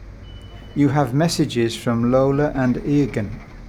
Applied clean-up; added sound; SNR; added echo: none; Bus; 17 dB; none.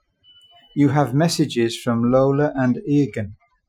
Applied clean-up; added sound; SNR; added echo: classical method Wiener filter.